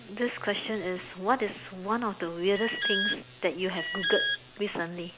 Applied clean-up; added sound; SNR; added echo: none; Alarm; 1 dB; none.